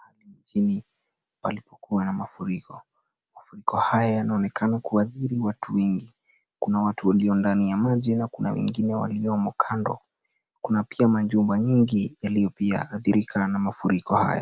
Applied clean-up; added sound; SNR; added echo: none; none; none; none.